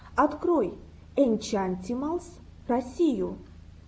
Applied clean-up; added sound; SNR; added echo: none; none; none; none.